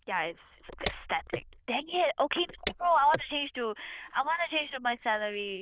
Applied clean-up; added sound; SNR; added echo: neural diffusion model UNIVERSE++.